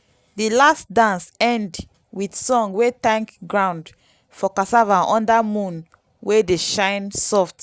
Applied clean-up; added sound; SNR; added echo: none; none; none; none.